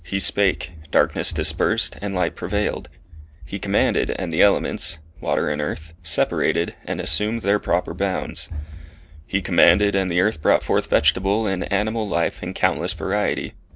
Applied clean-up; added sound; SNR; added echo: none; Run; 14 dB; none.